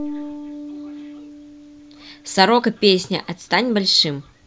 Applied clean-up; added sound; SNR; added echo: none; Bass guitar; 15 dB; none.